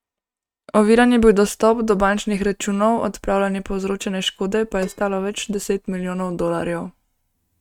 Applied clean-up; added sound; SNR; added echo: neural mask model RNNoise.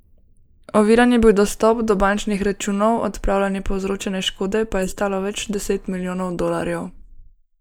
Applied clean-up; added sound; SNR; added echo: neural mask model Resemble Enhance denoiser.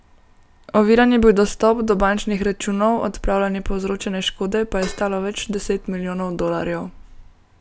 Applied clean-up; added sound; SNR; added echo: none; Dishes, pots, and pans; 16 dB; none.